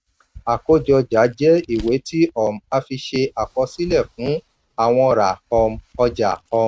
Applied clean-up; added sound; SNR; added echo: neural mask model RNNoise.